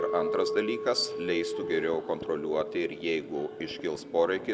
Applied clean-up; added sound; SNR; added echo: none; Chink, clink; 6 dB; none.